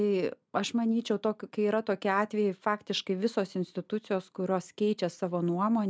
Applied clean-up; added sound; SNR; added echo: none; none; none; none.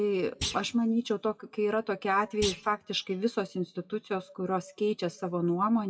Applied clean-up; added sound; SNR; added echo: classical method WPE with log-MMSE.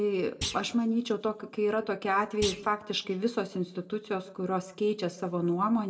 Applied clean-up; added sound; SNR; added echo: none; Thump, thud; 12 dB; reverberation time 0.6 s.